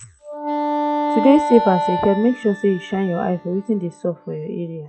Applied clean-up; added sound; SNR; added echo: classical method log-MMSE.